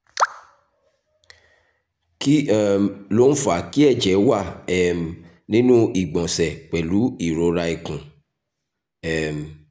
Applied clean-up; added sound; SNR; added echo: none; none; none; none.